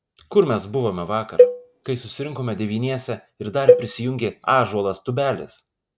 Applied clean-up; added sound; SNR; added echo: none; Cowbell; -2 dB; none.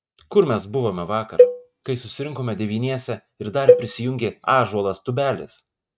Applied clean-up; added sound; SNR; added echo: neural mask model RNNoise.